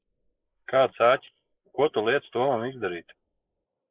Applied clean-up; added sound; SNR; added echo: neural mask model Resemble Enhance denoiser.